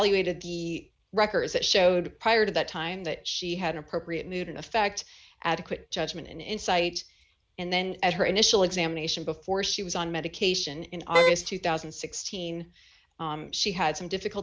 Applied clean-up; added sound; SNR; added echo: none; Wind instrument, woodwind instrument; -3 dB; none.